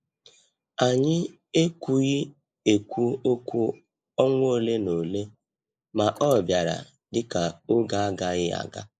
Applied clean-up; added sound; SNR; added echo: neural mask model Resemble Enhance denoiser.